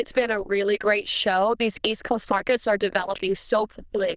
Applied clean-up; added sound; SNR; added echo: neural diffusion model UNIVERSE++.